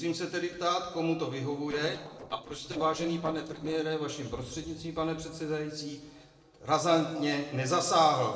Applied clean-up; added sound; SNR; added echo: neural separator model SepFormer DNS4.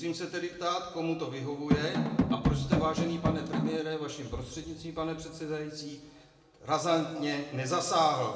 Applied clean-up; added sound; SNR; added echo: none; Drum; -3 dB; reverberation time 1.2 s.